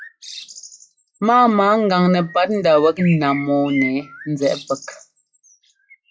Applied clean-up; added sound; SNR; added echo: classical method log-MMSE.